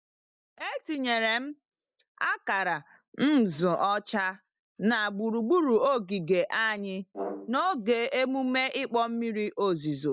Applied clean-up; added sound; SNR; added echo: neural mask model DeepFilterNet 3.